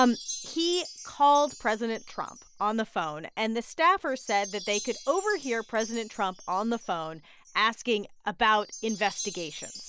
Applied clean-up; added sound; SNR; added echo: none; Wind chime; 16 dB; none.